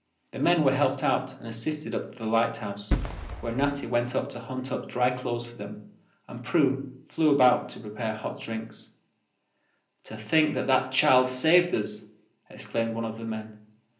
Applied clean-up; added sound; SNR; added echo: none; Fireworks; 4 dB; reverberation time 0.5 s.